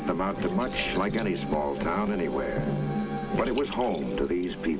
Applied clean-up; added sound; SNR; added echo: none; Liquid; 19 dB; none.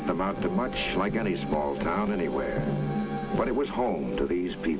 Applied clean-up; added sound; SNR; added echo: none; none; none; none.